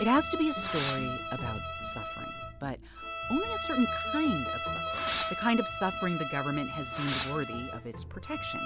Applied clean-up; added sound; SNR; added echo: none; Fireworks + Bowed string instrument; 3 dB; none.